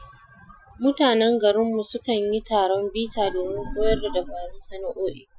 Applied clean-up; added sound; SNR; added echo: classical method Wiener filter.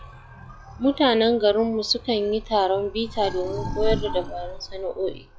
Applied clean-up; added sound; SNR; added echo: classical method log-MMSE.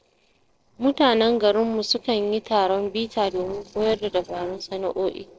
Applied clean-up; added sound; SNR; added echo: neural separator model SepFormer DNS4.